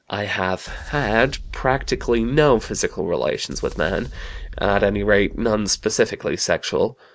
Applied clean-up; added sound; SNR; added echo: none; Boom; 12 dB; none.